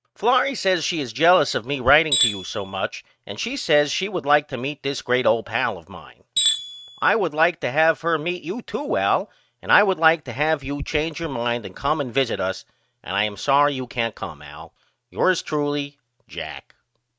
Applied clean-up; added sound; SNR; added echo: neural mask model RNNoise.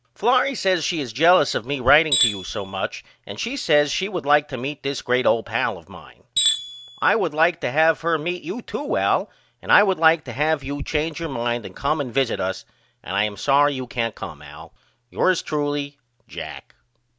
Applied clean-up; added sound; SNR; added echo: none; Tools; 1 dB; none.